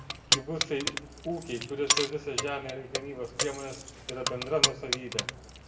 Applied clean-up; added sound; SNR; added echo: none; Keys jangling; -3 dB; reverberation time 0.9 s.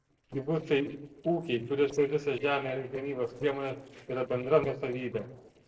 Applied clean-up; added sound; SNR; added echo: neural separator model SepFormer DNS4.